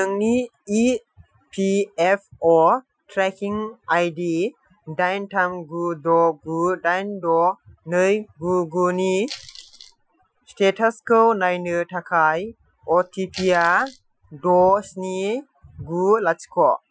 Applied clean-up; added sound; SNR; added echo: classical method Wiener filter.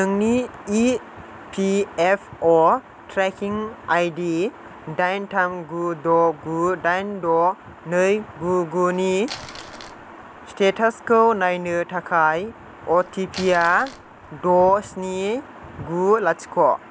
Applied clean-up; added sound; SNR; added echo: none; Crumpling, crinkling; 19 dB; none.